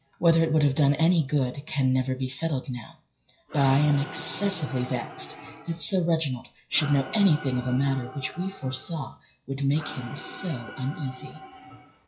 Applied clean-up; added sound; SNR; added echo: classical method WPE with log-MMSE.